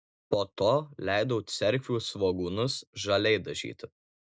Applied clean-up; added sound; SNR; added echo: none; none; none; none.